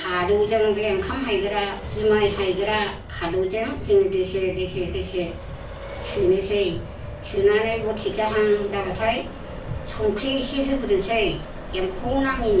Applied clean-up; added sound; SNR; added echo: none; Accelerating, revving, vroom; 12 dB; reverberation time 0.3 s.